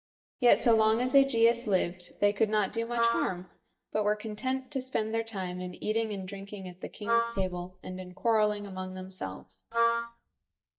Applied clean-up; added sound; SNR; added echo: neural mask model DeepFilterNet 3.